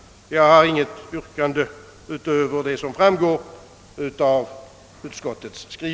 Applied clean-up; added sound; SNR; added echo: none; none; none; none.